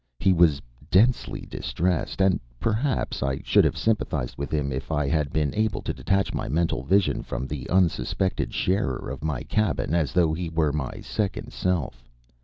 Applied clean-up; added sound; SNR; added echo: none; none; none; none.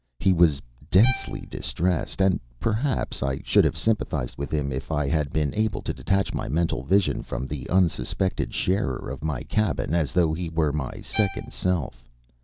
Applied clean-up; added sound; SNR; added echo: none; Bowed string instrument; 13 dB; none.